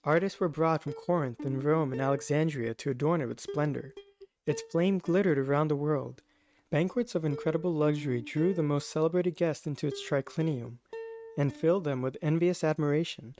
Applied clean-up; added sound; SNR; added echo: neural mask model RNNoise.